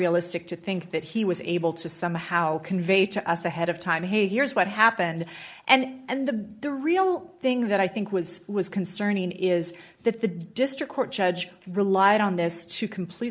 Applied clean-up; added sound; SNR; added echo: neural mask model Resemble Enhance denoiser.